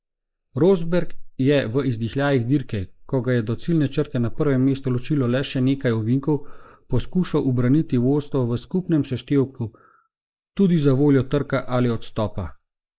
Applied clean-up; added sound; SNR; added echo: neural mask model Resemble Enhance denoiser.